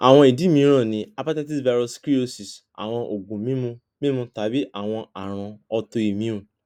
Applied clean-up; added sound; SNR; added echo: none; none; none; none.